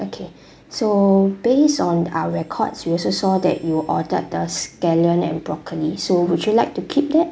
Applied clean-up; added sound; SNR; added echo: none; none; none; none.